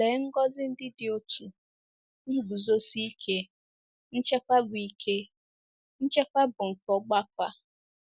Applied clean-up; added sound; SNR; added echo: none; none; none; none.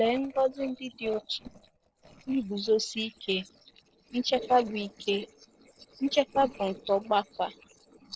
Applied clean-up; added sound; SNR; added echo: neural separator model SepFormer DNS4.